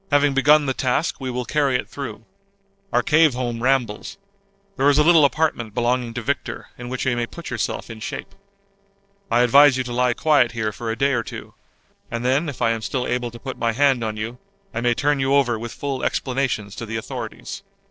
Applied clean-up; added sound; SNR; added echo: neural separator model SepFormer DNS4.